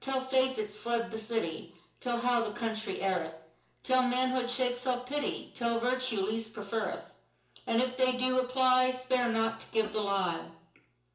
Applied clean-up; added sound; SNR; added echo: none; none; none; reverberation time 0.7 s.